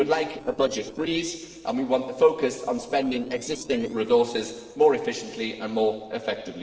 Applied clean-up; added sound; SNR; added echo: neural separator model SepFormer DNS4.